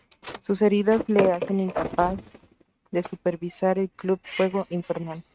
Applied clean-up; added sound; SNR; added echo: neural mask model RNNoise.